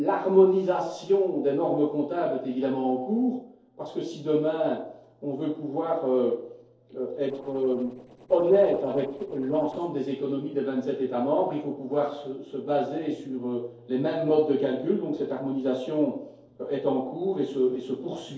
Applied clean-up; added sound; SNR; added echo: neural separator model SepFormer DNS4.